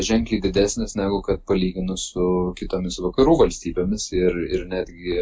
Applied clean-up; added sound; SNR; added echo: none; none; none; none.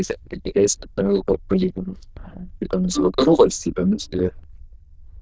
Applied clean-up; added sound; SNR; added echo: neural diffusion model UNIVERSE++.